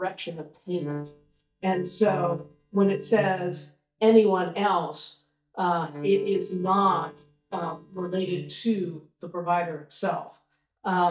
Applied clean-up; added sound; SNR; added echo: neural mask model DeepFilterNet 3.